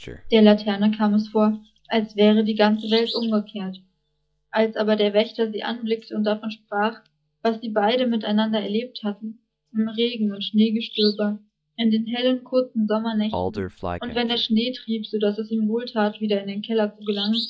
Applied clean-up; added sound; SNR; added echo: neural mask model DeepFilterNet 3.